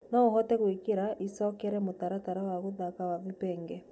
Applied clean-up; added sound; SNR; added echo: none; none; none; none.